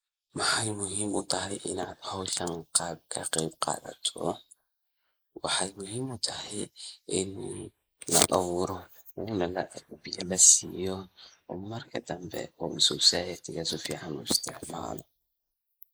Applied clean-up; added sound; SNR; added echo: neural mask model Resemble Enhance denoiser.